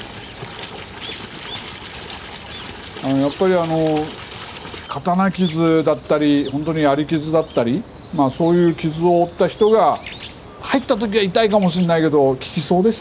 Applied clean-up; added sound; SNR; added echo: none; none; none; none.